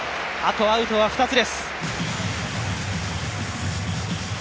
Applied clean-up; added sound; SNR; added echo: none; none; none; none.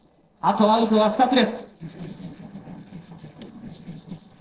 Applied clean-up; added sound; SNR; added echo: neural separator model SepFormer DNS4.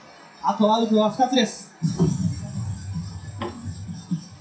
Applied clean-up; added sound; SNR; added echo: classical method WPE with log-MMSE.